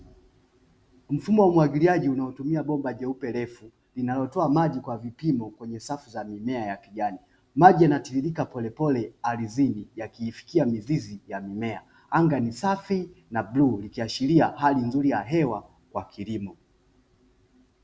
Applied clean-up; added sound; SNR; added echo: none; none; none; none.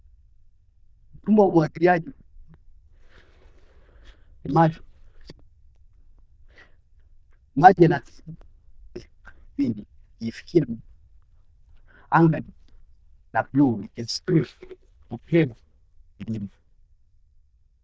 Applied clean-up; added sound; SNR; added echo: neural diffusion model UNIVERSE++.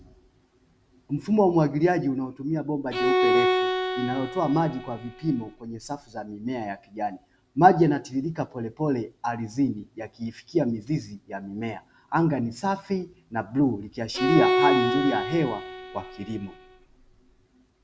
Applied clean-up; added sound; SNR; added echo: none; Bowed string instrument; 0 dB; none.